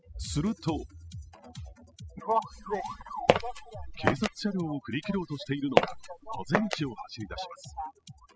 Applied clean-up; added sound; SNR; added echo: classical method spectral subtraction.